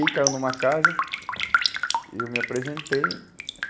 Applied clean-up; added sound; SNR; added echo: none; Raindrop; -2 dB; none.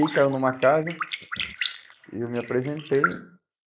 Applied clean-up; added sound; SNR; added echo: neural mask model Resemble Enhance denoiser.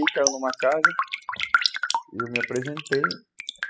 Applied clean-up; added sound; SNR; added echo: classical method spectral subtraction.